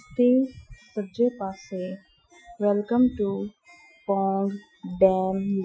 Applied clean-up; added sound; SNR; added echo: classical method Wiener filter.